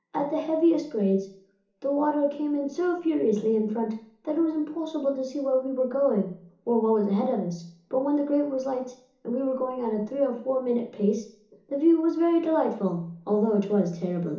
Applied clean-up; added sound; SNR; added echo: none; none; none; reverberation time 0.8 s.